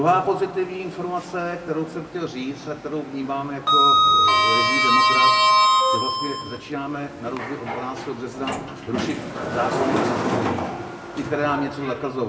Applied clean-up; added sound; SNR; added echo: none; Sliding door; -5 dB; reverberation time 1.1 s.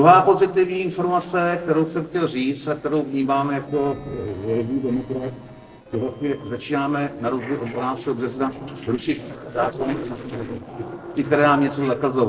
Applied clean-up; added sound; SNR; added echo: neural separator model SepFormer DNS4.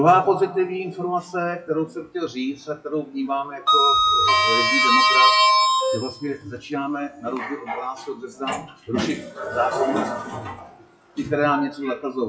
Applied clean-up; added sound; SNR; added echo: classical method WPE with log-MMSE.